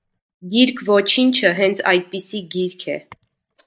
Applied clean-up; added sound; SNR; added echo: neural mask model DeepFilterNet 3.